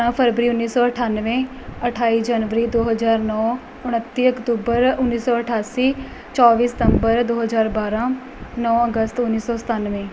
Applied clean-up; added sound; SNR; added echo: none; none; none; none.